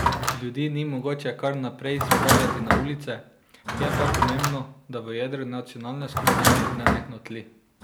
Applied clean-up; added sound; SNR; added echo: none; Drawer open or close; -4 dB; none.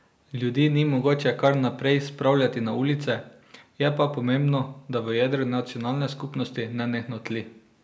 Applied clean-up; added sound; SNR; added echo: none; none; none; none.